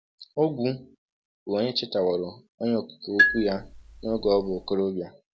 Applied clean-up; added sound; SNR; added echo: none; Marimba, xylophone; -1 dB; none.